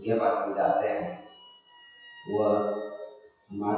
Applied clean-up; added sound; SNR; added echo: classical method WPE with log-MMSE.